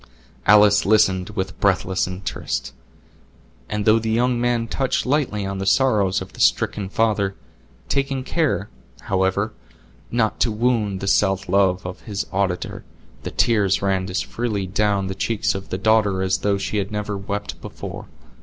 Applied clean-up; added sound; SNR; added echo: none; none; none; none.